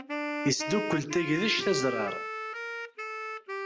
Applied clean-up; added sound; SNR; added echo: none; Wind instrument, woodwind instrument; 4 dB; none.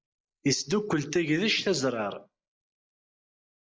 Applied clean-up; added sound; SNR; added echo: neural mask model Resemble Enhance denoiser.